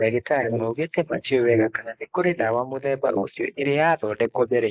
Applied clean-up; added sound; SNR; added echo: neural mask model Resemble Enhance denoiser.